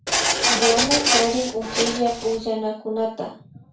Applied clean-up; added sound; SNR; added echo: none; Printer; -2 dB; reverberation time 0.3 s.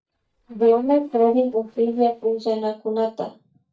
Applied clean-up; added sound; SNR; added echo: neural mask model DeepFilterNet 3.